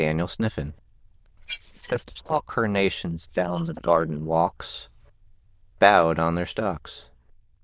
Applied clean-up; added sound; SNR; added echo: neural diffusion model UNIVERSE++.